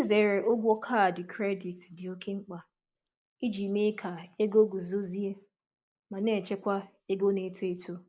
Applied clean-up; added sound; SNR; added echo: neural mask model Resemble Enhance denoiser.